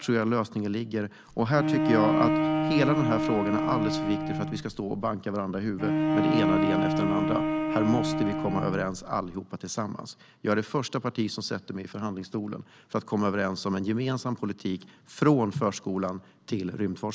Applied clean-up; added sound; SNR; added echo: none; Bowed string instrument; -2 dB; none.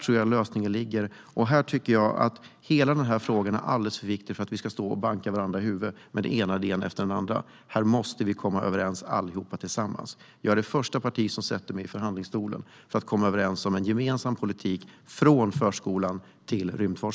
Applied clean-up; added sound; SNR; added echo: none; none; none; none.